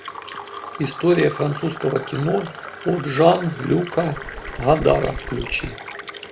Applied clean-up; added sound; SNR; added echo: none; Fill (with liquid) + Bird; 12 dB; none.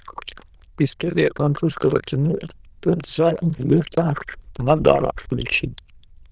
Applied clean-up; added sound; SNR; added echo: neural diffusion model UNIVERSE++.